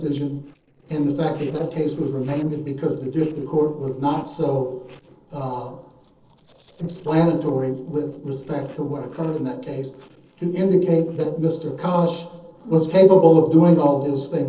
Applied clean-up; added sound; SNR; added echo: neural separator model SepFormer DNS4.